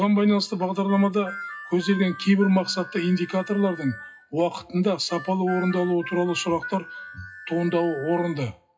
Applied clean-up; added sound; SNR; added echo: classical method WPE with log-MMSE.